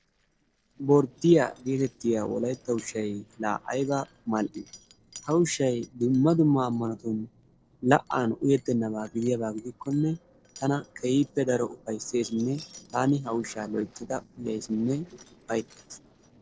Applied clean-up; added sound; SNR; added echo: neural separator model SepFormer DNS4.